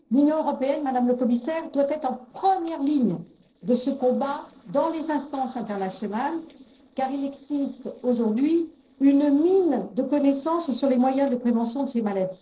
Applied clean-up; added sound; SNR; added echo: neural separator model SepFormer DNS4.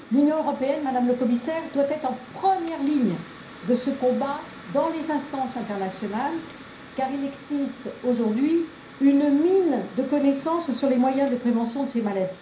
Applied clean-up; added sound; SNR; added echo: none; Mechanical fan; 19 dB; reverberation time 0.5 s.